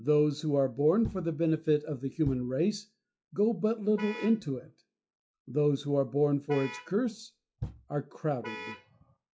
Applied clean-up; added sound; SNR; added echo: classical method log-MMSE.